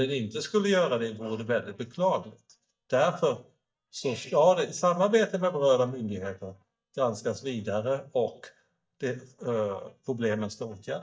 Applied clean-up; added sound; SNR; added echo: neural mask model DeepFilterNet 3.